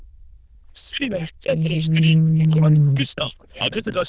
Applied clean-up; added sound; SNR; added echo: neural diffusion model UNIVERSE++.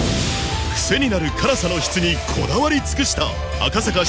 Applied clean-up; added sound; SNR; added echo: none; none; none; none.